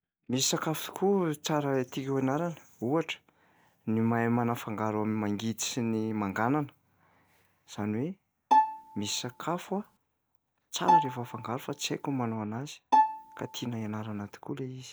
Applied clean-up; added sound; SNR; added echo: none; Bowed string instrument; -3 dB; none.